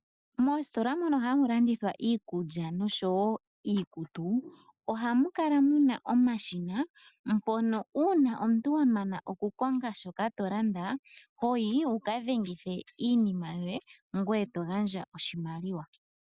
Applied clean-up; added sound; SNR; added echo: neural mask model Resemble Enhance denoiser.